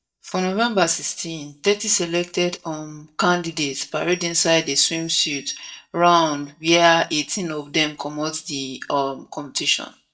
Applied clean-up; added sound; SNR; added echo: neural mask model DeepFilterNet 3.